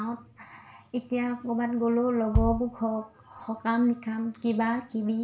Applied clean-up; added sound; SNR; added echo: none; Bass drum; 4 dB; reverberation time 0.4 s.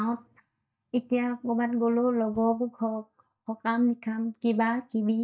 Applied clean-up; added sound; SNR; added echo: neural mask model DeepFilterNet 3.